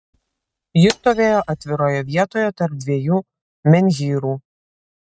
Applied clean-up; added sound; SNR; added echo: neural mask model RNNoise.